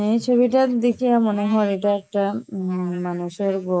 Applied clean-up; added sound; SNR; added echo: neural mask model Resemble Enhance denoiser.